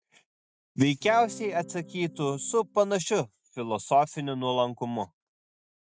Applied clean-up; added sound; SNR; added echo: neural mask model RNNoise.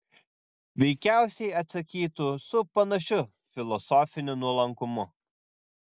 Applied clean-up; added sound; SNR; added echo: none; none; none; none.